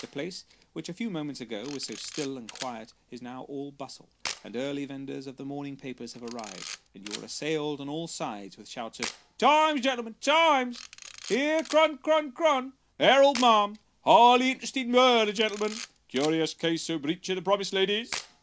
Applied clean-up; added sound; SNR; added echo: none; Camera; 18 dB; none.